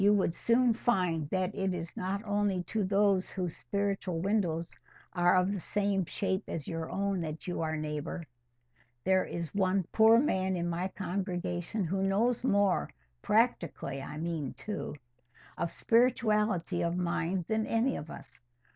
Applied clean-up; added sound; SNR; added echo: none; none; none; none.